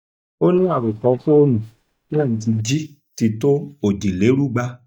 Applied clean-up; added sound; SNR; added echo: neural mask model DeepFilterNet 3.